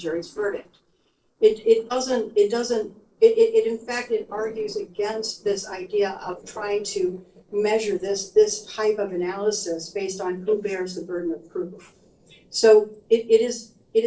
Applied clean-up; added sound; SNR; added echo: neural separator model SepFormer DNS4.